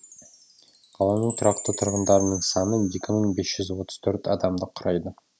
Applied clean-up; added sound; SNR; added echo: none; Chime; 13 dB; none.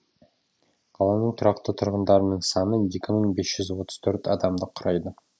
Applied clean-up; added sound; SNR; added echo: neural mask model Resemble Enhance denoiser.